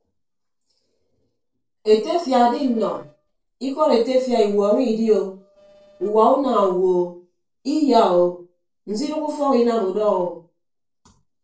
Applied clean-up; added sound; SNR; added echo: neural separator model SepFormer DNS4.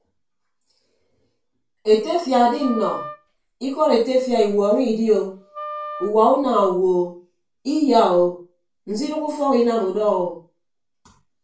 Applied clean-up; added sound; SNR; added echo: none; Wind instrument, woodwind instrument; 14 dB; reverberation time 0.3 s.